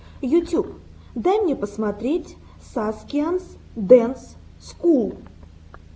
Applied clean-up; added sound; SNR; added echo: none; none; none; none.